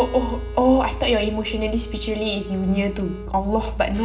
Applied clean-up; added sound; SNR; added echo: none; Bowed string instrument; 18 dB; reverberation time 0.6 s.